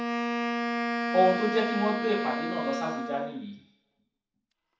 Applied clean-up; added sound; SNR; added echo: none; Wind instrument, woodwind instrument; 1 dB; reverberation time 0.7 s.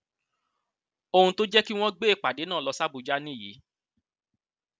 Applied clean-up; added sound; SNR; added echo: none; none; none; none.